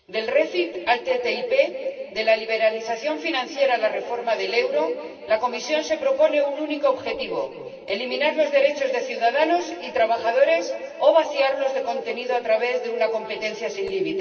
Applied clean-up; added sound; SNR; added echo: none; none; none; reverberation time 2.6 s.